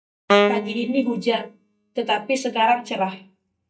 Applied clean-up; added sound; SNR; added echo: neural mask model DeepFilterNet 3.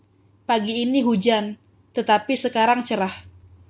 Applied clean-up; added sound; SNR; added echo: none; none; none; none.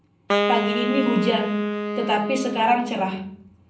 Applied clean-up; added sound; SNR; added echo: none; Wind instrument, woodwind instrument; 2 dB; reverberation time 0.6 s.